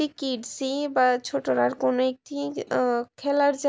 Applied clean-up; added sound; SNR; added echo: none; none; none; none.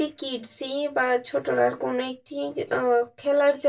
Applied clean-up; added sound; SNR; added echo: none; none; none; reverberation time 0.1 s.